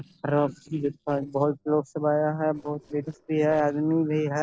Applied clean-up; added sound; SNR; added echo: neural separator model SepFormer DNS4.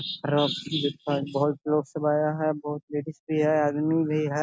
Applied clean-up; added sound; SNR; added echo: none; none; none; none.